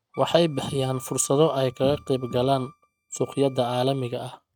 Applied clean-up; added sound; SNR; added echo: neural mask model RNNoise.